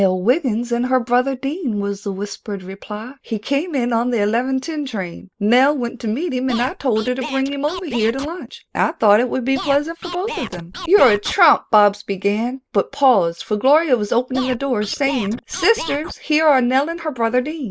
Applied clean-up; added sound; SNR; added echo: neural mask model Resemble Enhance denoiser.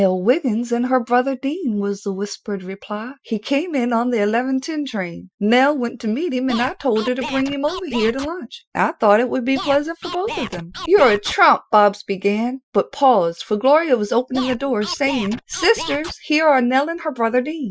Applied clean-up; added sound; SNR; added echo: classical method Wiener filter.